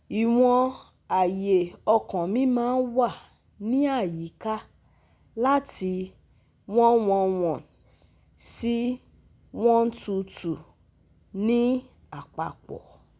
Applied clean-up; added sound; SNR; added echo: none; none; none; none.